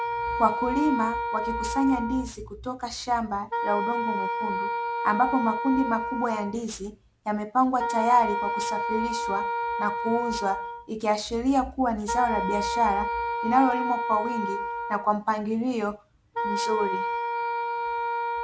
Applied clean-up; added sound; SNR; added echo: none; Wind instrument, woodwind instrument; 2 dB; none.